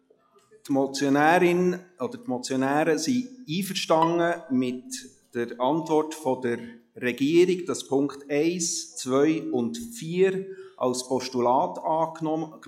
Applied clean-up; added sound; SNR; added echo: classical method log-MMSE.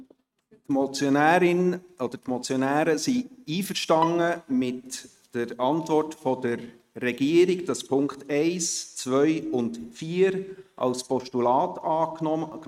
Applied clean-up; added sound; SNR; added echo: neural mask model RNNoise.